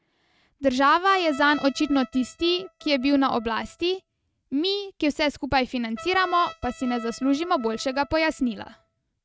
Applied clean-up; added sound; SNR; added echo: neural mask model RNNoise.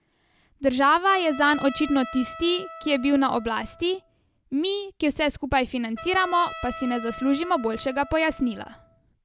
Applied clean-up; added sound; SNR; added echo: none; Trumpet; 16 dB; none.